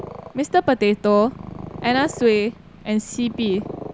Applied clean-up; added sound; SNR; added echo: none; Purr; 15 dB; none.